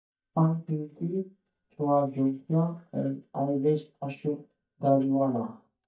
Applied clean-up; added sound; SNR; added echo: neural mask model DeepFilterNet 3.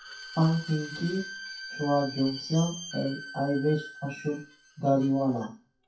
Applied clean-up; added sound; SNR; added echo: classical method WPE with log-MMSE.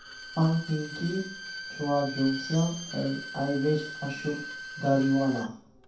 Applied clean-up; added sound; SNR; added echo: none; Bowed string instrument; 11 dB; reverberation time 0.6 s.